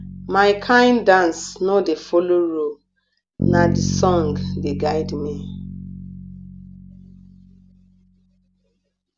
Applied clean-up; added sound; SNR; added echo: none; Bass guitar; 6 dB; none.